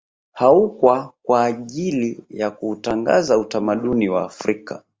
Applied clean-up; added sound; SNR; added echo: none; none; none; none.